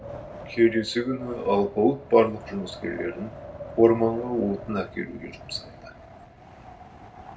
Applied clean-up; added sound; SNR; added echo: none; Wind; 15 dB; reverberation time 0.2 s.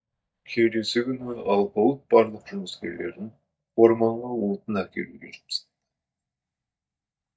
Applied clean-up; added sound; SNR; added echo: neural mask model DeepFilterNet 3.